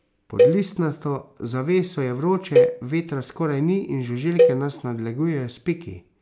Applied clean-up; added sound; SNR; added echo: none; Cowbell; -1 dB; none.